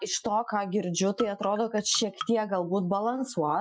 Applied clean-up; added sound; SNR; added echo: classical method Wiener filter.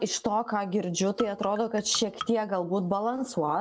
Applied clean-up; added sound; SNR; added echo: none; Marimba, xylophone; 13 dB; none.